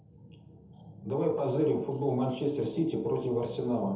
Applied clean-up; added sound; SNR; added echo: none; none; none; reverberation time 0.7 s.